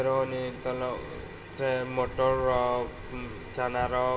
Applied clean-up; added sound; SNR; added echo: none; none; none; reverberation time 2.0 s.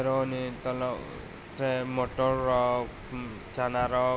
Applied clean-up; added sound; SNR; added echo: none; none; none; none.